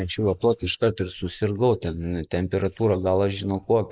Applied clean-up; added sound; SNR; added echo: neural mask model Resemble Enhance denoiser.